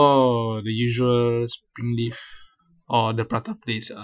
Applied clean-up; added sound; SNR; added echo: classical method Wiener filter.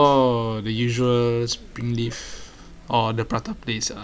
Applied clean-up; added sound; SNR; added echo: none; Chatter; 19 dB; none.